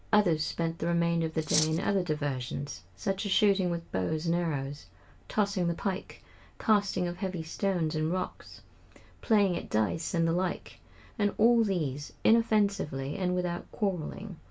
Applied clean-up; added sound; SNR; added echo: none; Cutlery, silverware; 5 dB; reverberation time 0.2 s.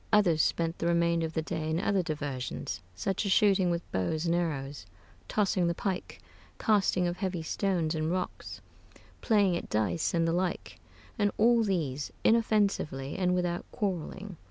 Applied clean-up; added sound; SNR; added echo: none; none; none; none.